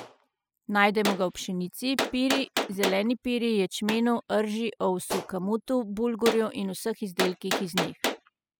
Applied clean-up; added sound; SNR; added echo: classical method spectral subtraction.